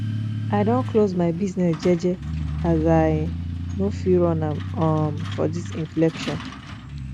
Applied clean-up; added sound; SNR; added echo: none; Truck; 6 dB; none.